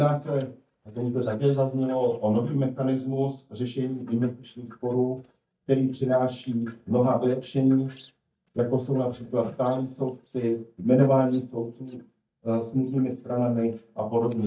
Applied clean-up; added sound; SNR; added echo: neural mask model DeepFilterNet 3.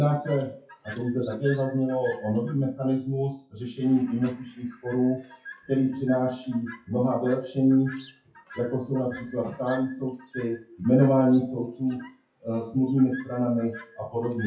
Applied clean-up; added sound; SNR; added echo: classical method WPE with log-MMSE.